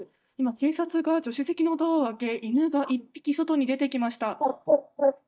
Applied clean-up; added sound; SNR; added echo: neural mask model DeepFilterNet 3.